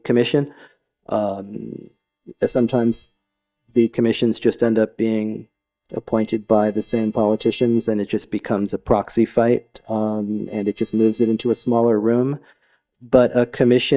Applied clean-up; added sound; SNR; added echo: neural mask model DeepFilterNet 3.